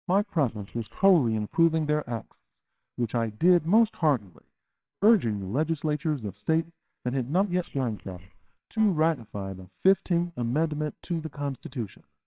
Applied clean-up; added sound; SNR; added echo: neural separator model SepFormer WHAMR!.